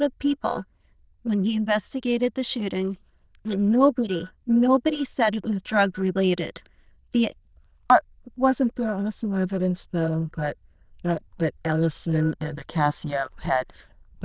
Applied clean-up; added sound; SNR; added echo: neural diffusion model UNIVERSE++.